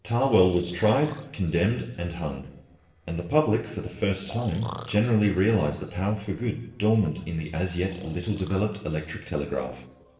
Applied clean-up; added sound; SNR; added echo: neural separator model SepFormer DNS4.